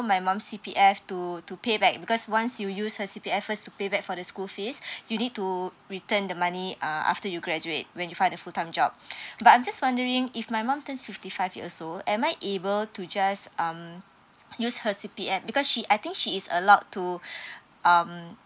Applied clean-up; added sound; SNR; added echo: none; none; none; none.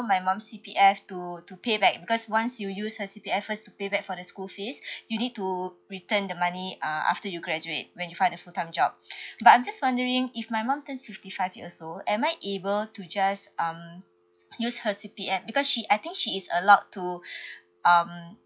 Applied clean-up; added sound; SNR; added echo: classical method log-MMSE.